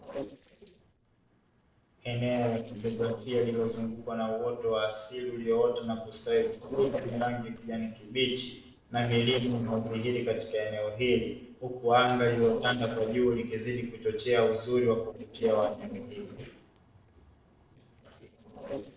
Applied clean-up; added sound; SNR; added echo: neural separator model SepFormer DNS4.